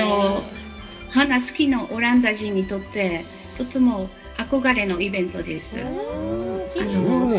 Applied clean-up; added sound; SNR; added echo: none; none; none; reverberation time 1.9 s.